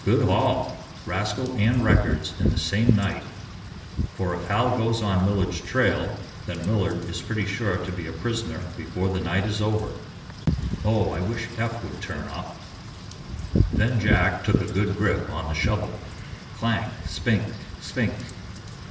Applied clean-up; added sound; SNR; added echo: none; Wind / Rain; 5 dB; reverberation time 0.8 s.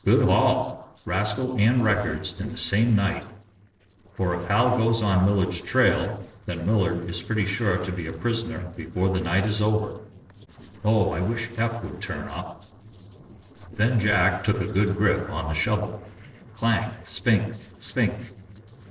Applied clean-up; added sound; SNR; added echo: neural separator model SepFormer DNS4.